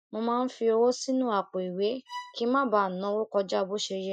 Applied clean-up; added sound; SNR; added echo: classical method Wiener filter.